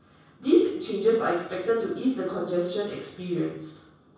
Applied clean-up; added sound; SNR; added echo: none; none; none; reverberation time 0.7 s.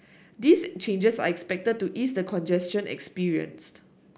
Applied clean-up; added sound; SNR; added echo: none; none; none; none.